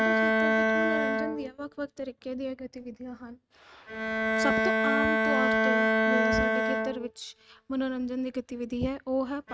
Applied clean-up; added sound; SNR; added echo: neural mask model RNNoise.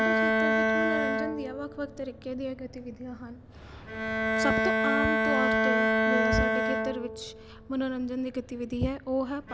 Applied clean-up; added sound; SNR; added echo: none; Bowed string instrument; -5 dB; none.